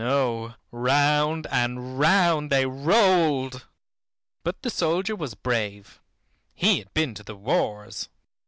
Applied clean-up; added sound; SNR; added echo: none; none; none; none.